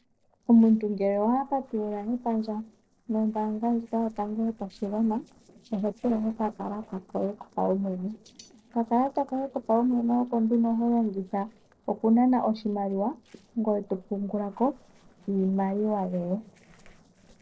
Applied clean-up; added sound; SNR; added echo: neural separator model SepFormer DNS4.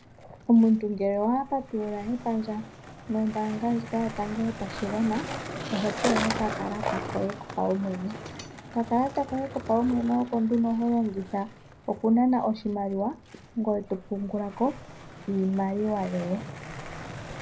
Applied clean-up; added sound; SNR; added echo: none; Skateboard; 10 dB; reverberation time 0.3 s.